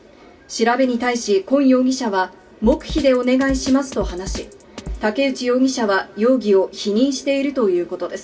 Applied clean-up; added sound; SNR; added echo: none; Drum kit; 17 dB; reverberation time 0.2 s.